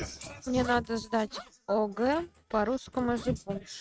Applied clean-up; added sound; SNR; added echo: neural mask model RNNoise.